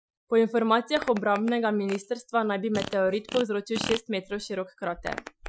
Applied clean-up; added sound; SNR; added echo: classical method Wiener filter.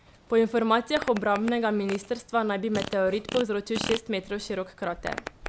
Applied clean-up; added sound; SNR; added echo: none; Fart; 12 dB; none.